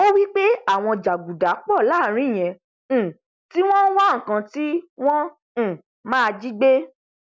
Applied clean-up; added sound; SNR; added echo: none; none; none; none.